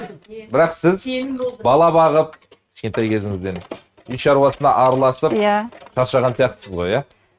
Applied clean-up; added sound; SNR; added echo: neural mask model RNNoise.